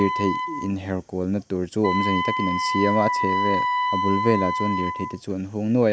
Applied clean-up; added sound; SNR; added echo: none; Wind instrument, woodwind instrument; 2 dB; none.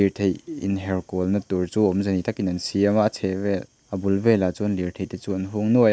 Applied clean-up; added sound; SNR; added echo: none; none; none; none.